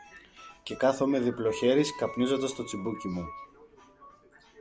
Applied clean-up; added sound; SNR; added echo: none; none; none; none.